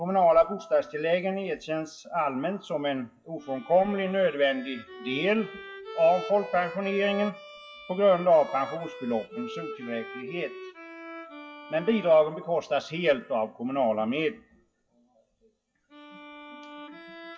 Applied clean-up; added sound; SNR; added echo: classical method WPE with log-MMSE.